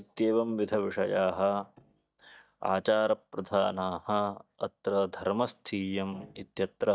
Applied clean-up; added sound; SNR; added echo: neural mask model DeepFilterNet 3.